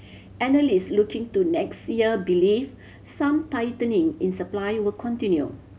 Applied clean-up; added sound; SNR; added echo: none; none; none; none.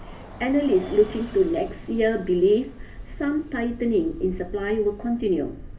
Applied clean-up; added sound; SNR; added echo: none; Bus; 15 dB; reverberation time 0.3 s.